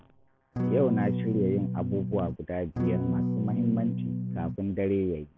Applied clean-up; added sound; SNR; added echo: none; Electric guitar / Strum; -1 dB; none.